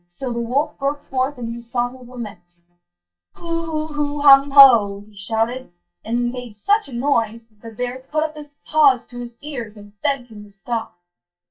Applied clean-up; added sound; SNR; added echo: neural mask model DeepFilterNet 3.